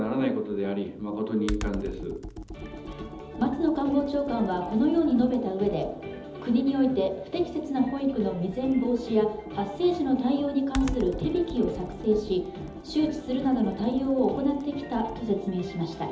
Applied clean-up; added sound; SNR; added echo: none; Computer keyboard; 14 dB; reverberation time 1.2 s.